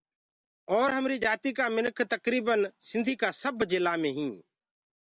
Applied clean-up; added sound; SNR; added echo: none; none; none; none.